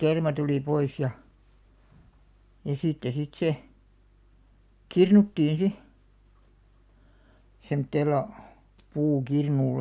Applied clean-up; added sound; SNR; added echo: none; none; none; none.